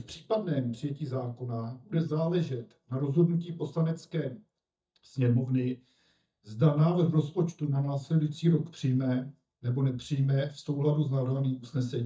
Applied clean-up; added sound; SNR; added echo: neural mask model DeepFilterNet 3.